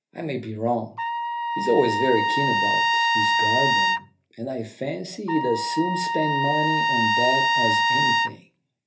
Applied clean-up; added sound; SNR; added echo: none; Trumpet; -5 dB; reverberation time 0.3 s.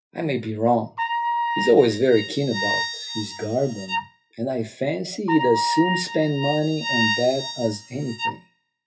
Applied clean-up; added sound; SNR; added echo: classical method WPE with log-MMSE.